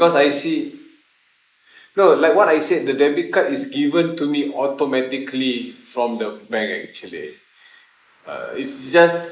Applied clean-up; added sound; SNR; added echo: neural mask model Resemble Enhance denoiser.